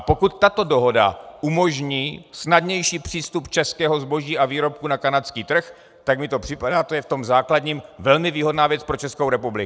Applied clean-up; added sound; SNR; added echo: none; none; none; none.